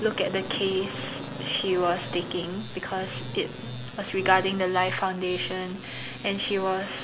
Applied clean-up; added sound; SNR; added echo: none; Motorcycle; 12 dB; none.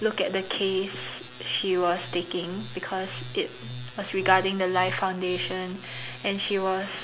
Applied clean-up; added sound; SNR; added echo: none; none; none; none.